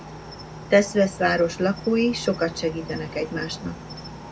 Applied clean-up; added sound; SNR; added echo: none; Cricket; 14 dB; reverberation time 0.2 s.